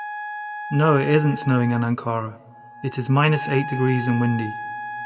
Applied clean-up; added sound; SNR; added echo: none; Wind instrument, woodwind instrument; 11 dB; reverberation time 1.1 s.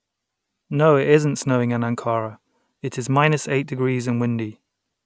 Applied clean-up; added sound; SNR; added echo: none; none; none; none.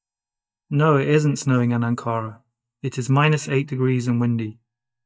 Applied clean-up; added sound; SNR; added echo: neural mask model DeepFilterNet 3.